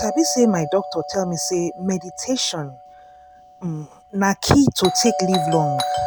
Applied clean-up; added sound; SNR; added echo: none; Doorbell; 7 dB; none.